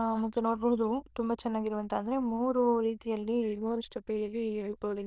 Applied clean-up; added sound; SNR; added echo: neural diffusion model UNIVERSE++.